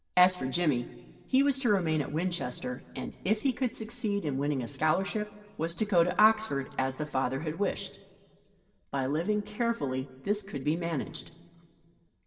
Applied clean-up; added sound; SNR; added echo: none; none; none; reverberation time 1.4 s.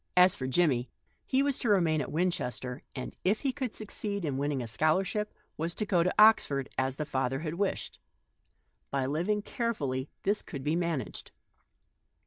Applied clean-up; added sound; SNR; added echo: none; none; none; none.